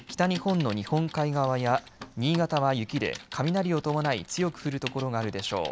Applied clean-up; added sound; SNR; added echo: none; Typing; 16 dB; none.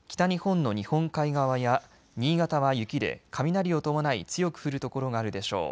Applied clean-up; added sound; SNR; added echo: none; none; none; none.